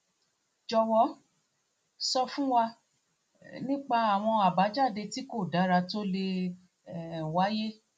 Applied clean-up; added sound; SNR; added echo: none; none; none; none.